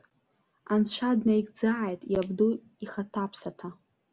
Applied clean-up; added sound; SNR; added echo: none; none; none; none.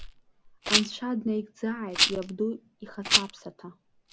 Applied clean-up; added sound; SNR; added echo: none; Rattle; -3 dB; none.